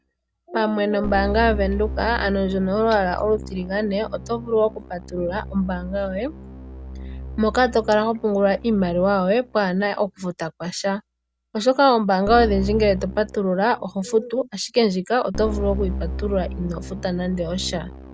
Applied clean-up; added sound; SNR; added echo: none; Keyboard (musical); 11 dB; none.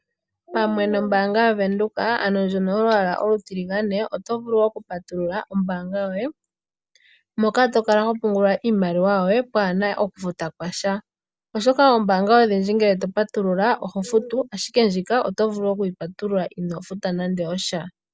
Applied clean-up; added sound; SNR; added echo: none; none; none; none.